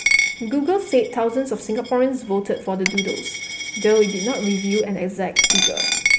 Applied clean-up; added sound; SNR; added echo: none; Coin (dropping); 2 dB; none.